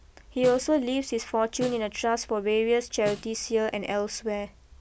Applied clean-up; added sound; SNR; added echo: none; Snare drum; 17 dB; none.